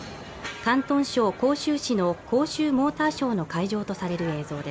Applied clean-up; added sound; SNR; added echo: none; none; none; none.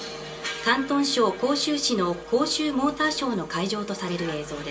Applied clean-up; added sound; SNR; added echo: none; Wind instrument, woodwind instrument; 17 dB; reverberation time 0.2 s.